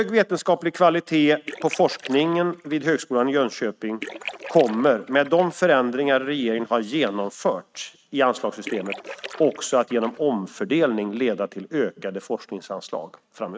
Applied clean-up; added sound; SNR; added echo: neural mask model RNNoise.